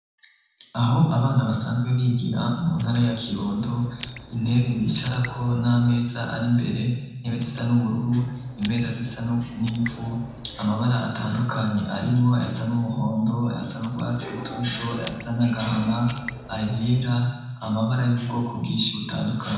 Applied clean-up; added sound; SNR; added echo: none; Raindrop; 18 dB; reverberation time 1.0 s.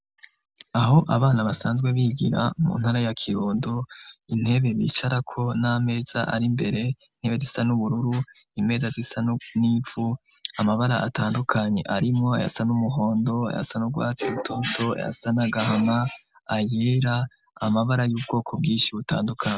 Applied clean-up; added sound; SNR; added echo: none; none; none; none.